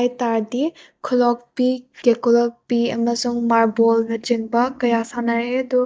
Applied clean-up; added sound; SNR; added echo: neural mask model DeepFilterNet 3.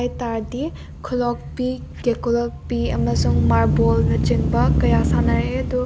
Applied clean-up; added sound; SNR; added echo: none; Engine starting / Accelerating, revving, vroom / Motor vehicle (road); -2 dB; none.